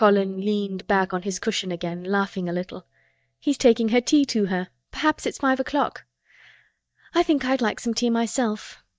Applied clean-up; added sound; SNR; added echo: neural mask model DeepFilterNet 3.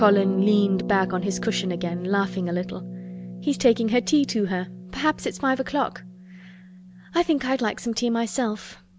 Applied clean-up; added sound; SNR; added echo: none; Harp; 10 dB; none.